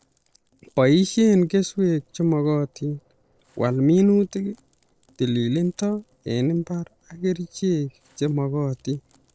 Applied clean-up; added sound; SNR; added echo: neural separator model SepFormer DNS4.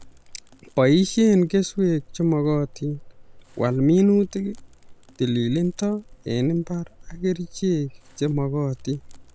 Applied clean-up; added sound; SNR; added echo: none; Crackle; 19 dB; none.